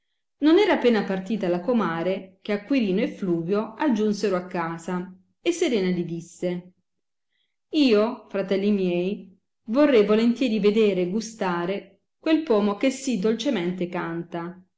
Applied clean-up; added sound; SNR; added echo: none; none; none; none.